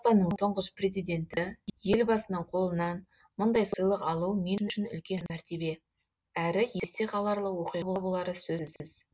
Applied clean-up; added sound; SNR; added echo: none; none; none; none.